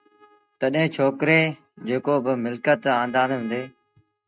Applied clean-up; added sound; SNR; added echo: neural mask model RNNoise.